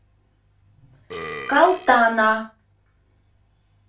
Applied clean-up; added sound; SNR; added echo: none; Burping, eructation; 14 dB; reverberation time 0.3 s.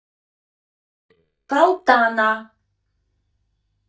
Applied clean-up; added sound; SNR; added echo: neural mask model DeepFilterNet 3.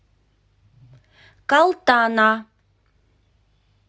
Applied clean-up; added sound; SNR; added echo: none; none; none; none.